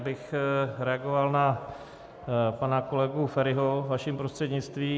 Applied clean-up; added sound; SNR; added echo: none; none; none; none.